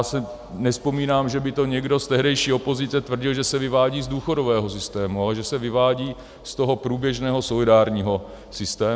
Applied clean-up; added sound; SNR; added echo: none; none; none; none.